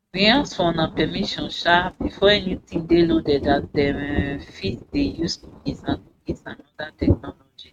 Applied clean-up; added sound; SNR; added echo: neural mask model RNNoise.